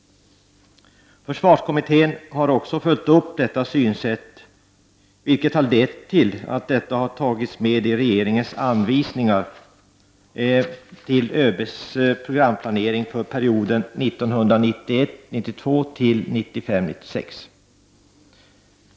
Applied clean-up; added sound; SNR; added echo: none; none; none; none.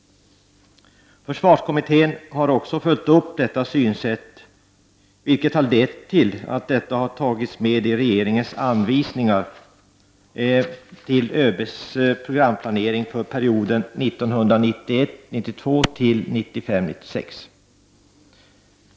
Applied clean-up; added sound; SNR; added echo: none; Clapping; 3 dB; none.